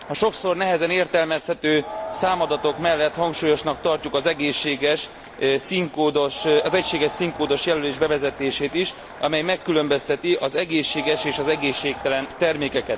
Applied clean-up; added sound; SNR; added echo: none; Crowd; 14 dB; none.